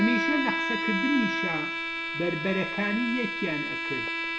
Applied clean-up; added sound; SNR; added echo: none; Bowed string instrument; 0 dB; none.